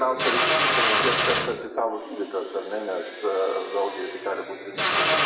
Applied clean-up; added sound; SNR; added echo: none; Drill; -2 dB; reverberation time 1.6 s.